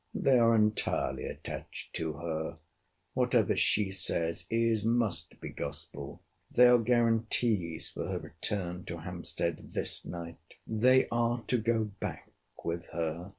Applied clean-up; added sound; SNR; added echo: none; none; none; none.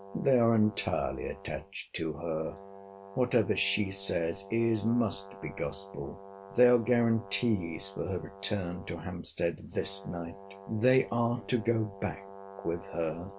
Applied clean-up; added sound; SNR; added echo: none; Brass instrument; 17 dB; none.